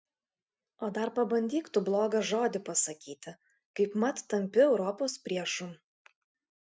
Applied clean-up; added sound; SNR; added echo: none; none; none; none.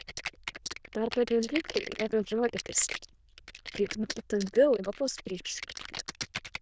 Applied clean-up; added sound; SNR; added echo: neural diffusion model UNIVERSE++.